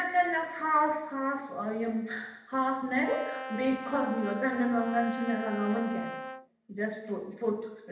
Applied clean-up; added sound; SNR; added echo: none; Brass instrument; 8 dB; reverberation time 0.8 s.